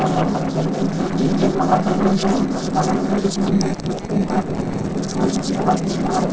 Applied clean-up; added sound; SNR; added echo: neural separator model SepFormer DNS4.